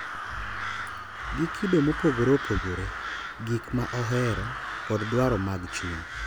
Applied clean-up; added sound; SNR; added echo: none; Crow; 7 dB; none.